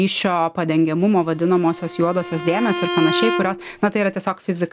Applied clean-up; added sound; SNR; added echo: none; Bowed string instrument; 7 dB; none.